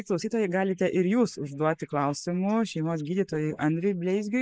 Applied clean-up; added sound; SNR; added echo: neural mask model Resemble Enhance denoiser.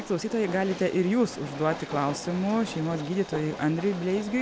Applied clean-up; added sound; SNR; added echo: none; Train; 12 dB; none.